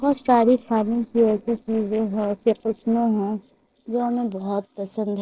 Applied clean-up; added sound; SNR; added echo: neural separator model SepFormer DNS4.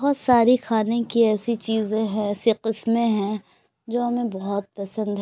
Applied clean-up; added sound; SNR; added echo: none; none; none; none.